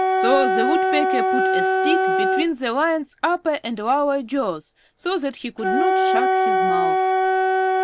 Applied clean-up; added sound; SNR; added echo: none; Wind instrument, woodwind instrument; -3 dB; none.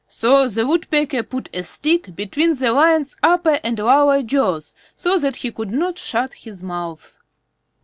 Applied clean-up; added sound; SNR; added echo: none; none; none; none.